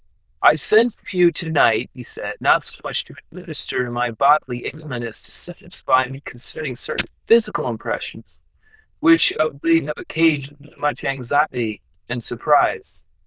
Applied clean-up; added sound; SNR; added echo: neural diffusion model UNIVERSE++.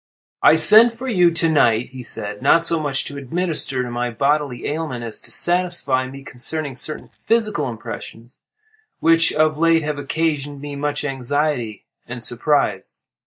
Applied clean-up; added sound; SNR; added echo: neural mask model DeepFilterNet 3.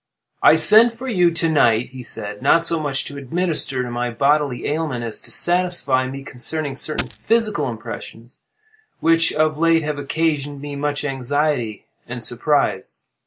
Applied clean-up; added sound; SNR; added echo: none; Coin (dropping); 8 dB; none.